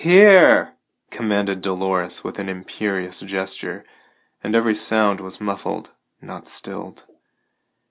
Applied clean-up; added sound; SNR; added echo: none; none; none; none.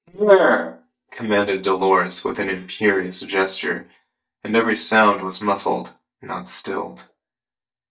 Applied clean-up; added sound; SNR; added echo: neural mask model DeepFilterNet 3.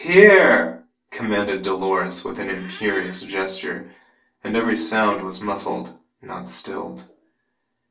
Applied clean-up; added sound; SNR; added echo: neural separator model SepFormer DNS4.